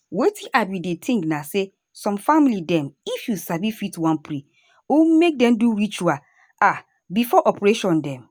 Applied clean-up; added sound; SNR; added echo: none; none; none; none.